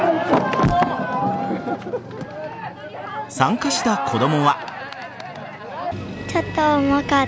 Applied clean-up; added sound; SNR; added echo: none; none; none; none.